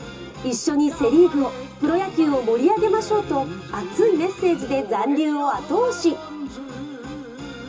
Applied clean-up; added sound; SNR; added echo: none; none; none; reverberation time 0.2 s.